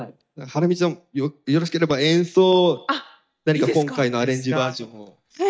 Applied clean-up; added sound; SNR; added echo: neural mask model DeepFilterNet 3.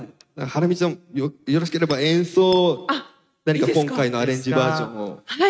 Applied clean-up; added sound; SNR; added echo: neural mask model RNNoise.